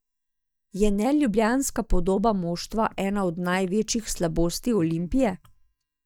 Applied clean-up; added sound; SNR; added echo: neural mask model DeepFilterNet 3.